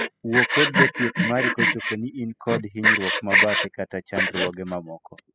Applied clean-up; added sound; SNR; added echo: classical method spectral subtraction.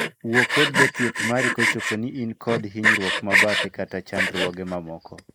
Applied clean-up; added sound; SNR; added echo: neural mask model Resemble Enhance denoiser.